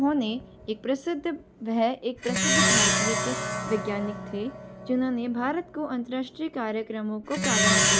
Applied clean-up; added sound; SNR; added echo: none; Plucked string instrument; -1 dB; none.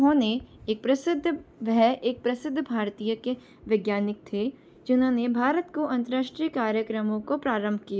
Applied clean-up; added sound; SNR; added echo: none; none; none; none.